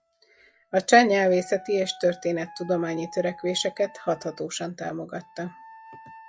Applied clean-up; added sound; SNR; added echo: classical method log-MMSE.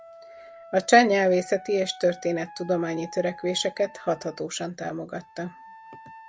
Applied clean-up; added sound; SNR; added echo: none; Wind instrument, woodwind instrument; 20 dB; none.